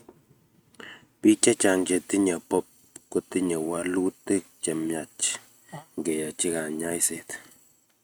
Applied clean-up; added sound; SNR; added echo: neural mask model RNNoise.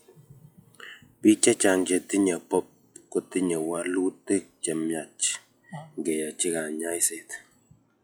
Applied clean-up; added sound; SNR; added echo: classical method log-MMSE.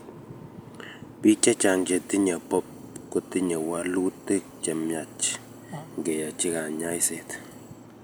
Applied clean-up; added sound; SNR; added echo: none; Boat, Water vehicle; 18 dB; none.